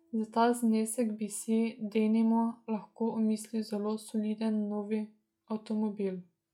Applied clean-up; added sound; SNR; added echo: classical method log-MMSE.